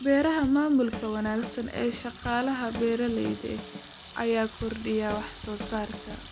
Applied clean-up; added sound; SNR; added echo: none; Drum / Drum kit + Sink (filling or washing) / Water tap, faucet; 13 dB; none.